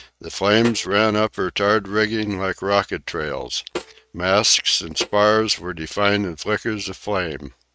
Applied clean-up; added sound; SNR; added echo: neural mask model RNNoise.